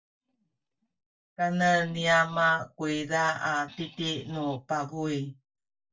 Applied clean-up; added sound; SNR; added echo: neural mask model DeepFilterNet 3.